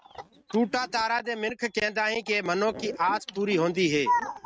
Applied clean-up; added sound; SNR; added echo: neural mask model RNNoise.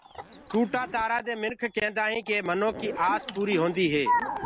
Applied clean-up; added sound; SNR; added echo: none; Zipper (clothing); 16 dB; none.